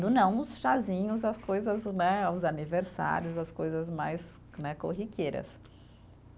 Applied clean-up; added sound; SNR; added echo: none; none; none; none.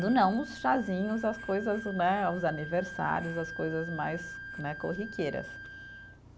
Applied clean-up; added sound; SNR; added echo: none; Wind instrument, woodwind instrument; 12 dB; none.